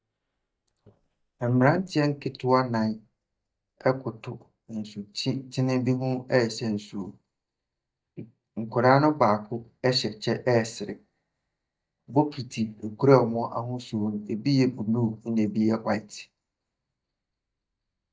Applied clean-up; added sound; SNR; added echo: neural mask model DeepFilterNet 3.